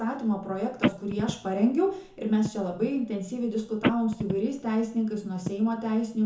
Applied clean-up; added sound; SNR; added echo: none; Telephone; 6 dB; reverberation time 0.6 s.